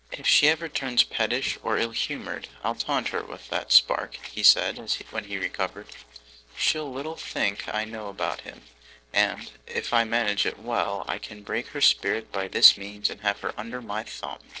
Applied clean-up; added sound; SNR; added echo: neural separator model SepFormer DNS4.